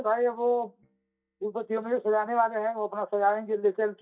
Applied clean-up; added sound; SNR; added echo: neural mask model DeepFilterNet 3.